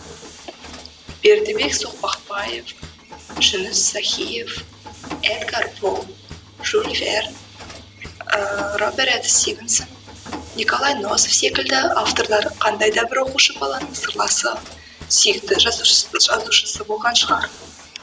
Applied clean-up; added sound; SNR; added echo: none; Mechanisms; 16 dB; none.